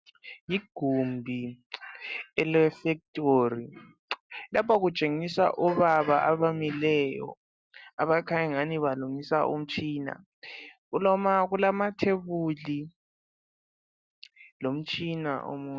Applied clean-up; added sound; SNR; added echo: none; none; none; none.